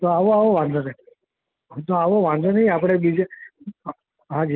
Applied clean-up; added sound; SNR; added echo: none; none; none; none.